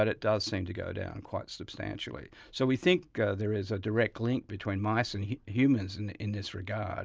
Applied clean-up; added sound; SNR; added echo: none; none; none; none.